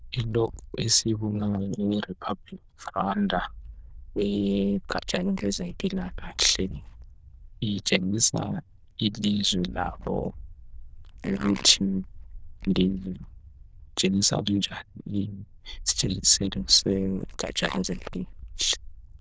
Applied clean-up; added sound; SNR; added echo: neural diffusion model UNIVERSE++.